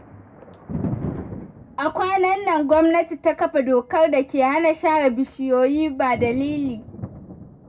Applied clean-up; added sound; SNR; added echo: none; Thunder; 14 dB; reverberation time 0.3 s.